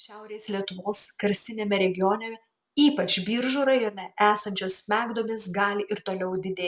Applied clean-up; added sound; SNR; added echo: none; none; none; none.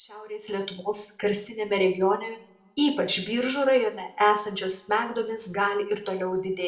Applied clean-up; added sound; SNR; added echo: none; none; none; reverberation time 0.6 s.